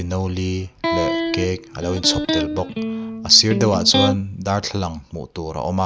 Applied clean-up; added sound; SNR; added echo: none; Electric guitar; 2 dB; none.